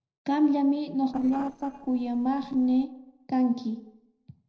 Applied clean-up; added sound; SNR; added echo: neural separator model SepFormer DNS4.